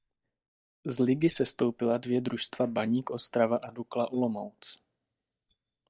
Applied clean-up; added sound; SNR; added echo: neural mask model DeepFilterNet 3.